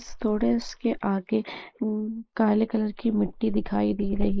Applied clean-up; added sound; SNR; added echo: neural mask model Resemble Enhance denoiser.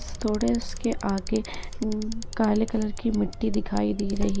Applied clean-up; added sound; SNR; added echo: none; Bicycle; 4 dB; none.